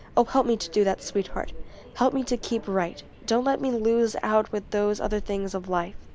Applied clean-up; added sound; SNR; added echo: none; Subway, metro, underground; 14 dB; none.